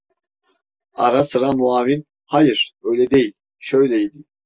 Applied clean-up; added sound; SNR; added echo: none; none; none; none.